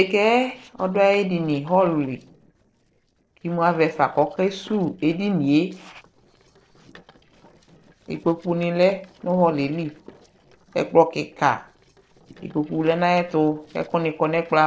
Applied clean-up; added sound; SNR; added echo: neural separator model SepFormer DNS4.